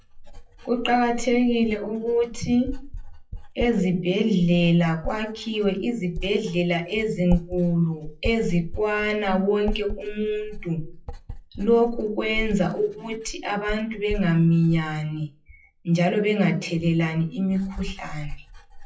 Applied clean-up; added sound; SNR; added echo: classical method WPE with log-MMSE.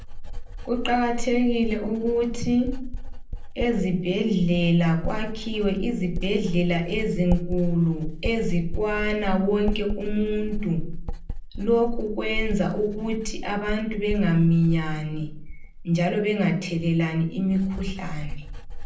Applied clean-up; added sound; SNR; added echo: none; Writing; 5 dB; reverberation time 0.6 s.